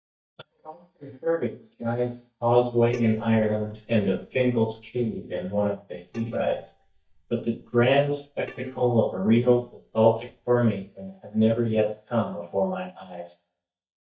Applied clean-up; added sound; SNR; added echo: neural mask model DeepFilterNet 3.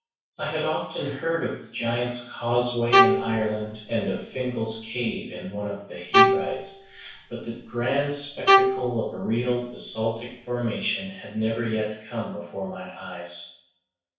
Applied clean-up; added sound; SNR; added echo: none; Bowed string instrument; -3 dB; reverberation time 0.6 s.